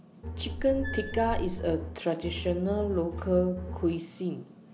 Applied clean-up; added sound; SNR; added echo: none; Bowed string instrument + Squeak / Screech; 6 dB; none.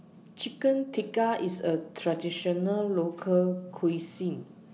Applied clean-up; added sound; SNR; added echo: none; none; none; none.